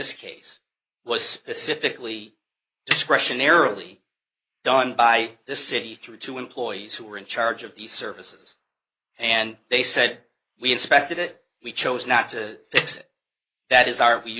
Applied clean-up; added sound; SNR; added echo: neural mask model Resemble Enhance denoiser.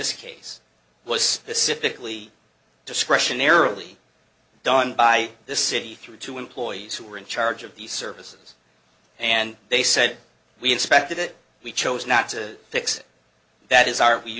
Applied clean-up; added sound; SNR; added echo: none; none; none; none.